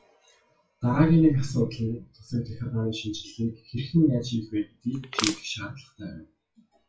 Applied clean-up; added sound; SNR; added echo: classical method WPE with log-MMSE.